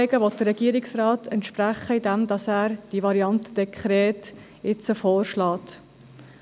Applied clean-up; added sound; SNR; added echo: none; none; none; none.